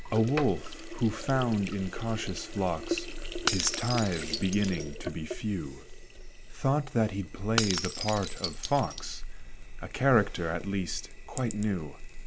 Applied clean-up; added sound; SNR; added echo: none; Sink (filling or washing) + Shatter / Crushing; 6 dB; none.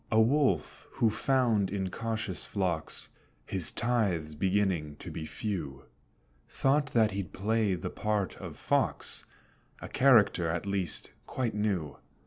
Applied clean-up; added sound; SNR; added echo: none; none; none; none.